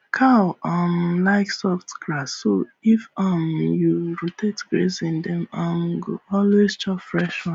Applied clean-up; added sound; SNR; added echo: none; none; none; none.